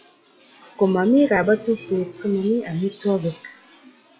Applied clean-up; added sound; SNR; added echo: classical method WPE with log-MMSE.